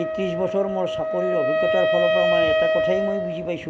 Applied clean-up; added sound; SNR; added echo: none; Wind instrument, woodwind instrument; -4 dB; none.